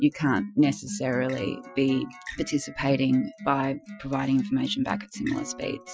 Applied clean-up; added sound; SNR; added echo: classical method Wiener filter.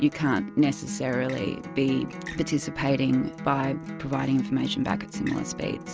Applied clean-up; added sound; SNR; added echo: none; Acoustic guitar; 10 dB; none.